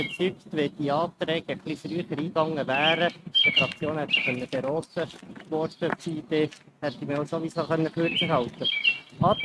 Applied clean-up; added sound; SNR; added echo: neural mask model RNNoise.